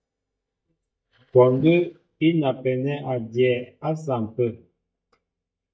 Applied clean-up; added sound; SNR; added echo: neural mask model DeepFilterNet 3.